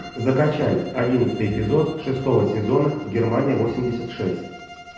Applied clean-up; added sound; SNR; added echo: none; Bowed string instrument; 19 dB; reverberation time 0.9 s.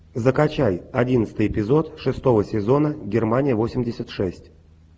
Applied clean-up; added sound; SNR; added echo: none; none; none; none.